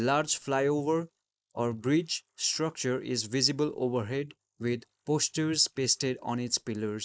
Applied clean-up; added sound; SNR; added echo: neural mask model Resemble Enhance denoiser.